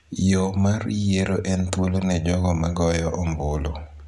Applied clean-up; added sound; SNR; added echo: none; none; none; none.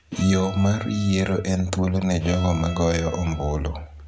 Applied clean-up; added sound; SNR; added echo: none; Bowed string instrument; 17 dB; none.